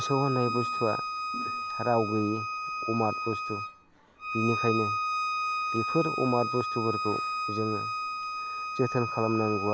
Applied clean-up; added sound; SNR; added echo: none; Bowed string instrument; 2 dB; none.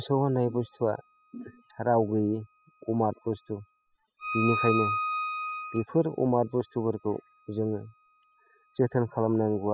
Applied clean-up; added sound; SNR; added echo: classical method spectral subtraction.